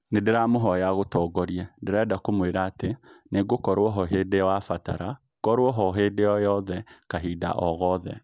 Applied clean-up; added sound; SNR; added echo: none; none; none; none.